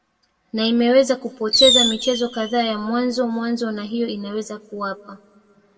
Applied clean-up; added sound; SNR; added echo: none; Fireworks; -1 dB; reverberation time 1.2 s.